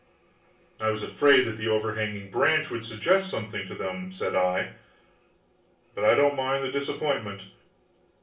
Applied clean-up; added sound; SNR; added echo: none; none; none; reverberation time 0.3 s.